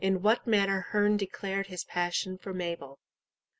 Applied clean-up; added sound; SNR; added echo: none; none; none; none.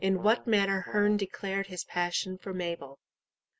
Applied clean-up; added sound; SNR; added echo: none; Brass instrument; 18 dB; none.